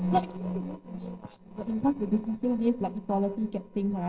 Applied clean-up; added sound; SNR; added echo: neural separator model SepFormer DNS4.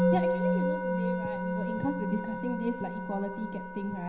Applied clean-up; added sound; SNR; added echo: none; Musical instrument; -5 dB; reverberation time 0.9 s.